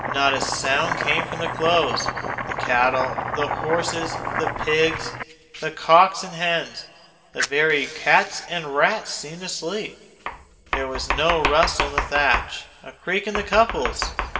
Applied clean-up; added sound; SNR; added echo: none; Domestic sounds, home sounds; 6 dB; reverberation time 3.0 s.